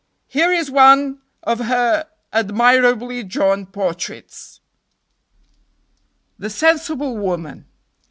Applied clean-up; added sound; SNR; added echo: none; none; none; none.